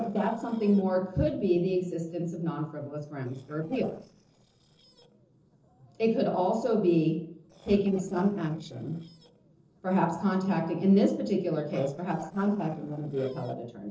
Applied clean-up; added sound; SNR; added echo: neural separator model SepFormer DNS4.